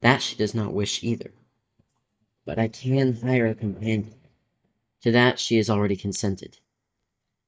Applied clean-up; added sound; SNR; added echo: neural mask model DeepFilterNet 3.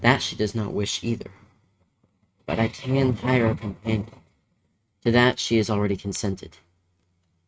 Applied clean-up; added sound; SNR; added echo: neural mask model RNNoise.